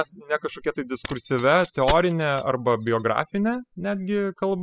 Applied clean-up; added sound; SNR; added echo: classical method spectral subtraction.